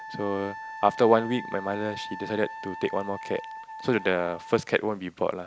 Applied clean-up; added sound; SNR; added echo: none; Wind instrument, woodwind instrument; 12 dB; none.